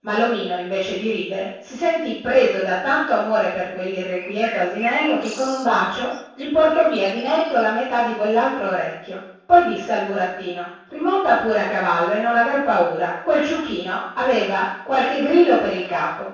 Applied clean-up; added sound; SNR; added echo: neural separator model SepFormer DNS4.